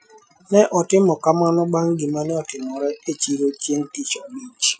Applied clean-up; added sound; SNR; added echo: classical method Wiener filter.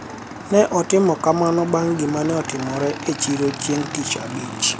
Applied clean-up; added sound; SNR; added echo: none; Motorcycle / Engine; 11 dB; none.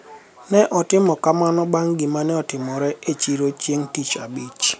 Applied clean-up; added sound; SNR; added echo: none; none; none; none.